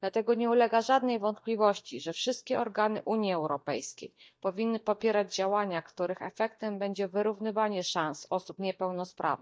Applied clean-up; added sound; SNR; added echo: neural mask model DeepFilterNet 3.